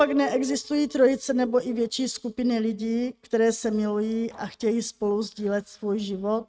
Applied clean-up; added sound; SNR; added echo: neural mask model RNNoise.